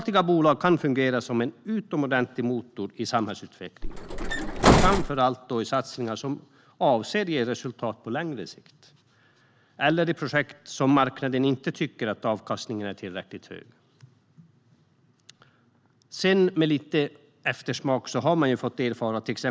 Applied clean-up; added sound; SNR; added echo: none; Bus; -4 dB; none.